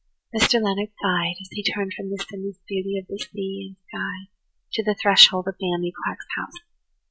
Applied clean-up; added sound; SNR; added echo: none; none; none; none.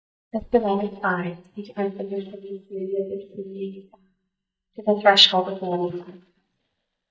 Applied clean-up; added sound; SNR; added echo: neural mask model DeepFilterNet 3.